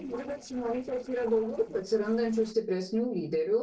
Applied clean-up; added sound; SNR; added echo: neural separator model SepFormer DNS4.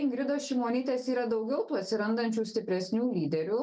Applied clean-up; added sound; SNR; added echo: none; none; none; none.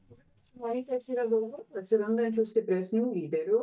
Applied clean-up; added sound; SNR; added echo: neural mask model DeepFilterNet 3.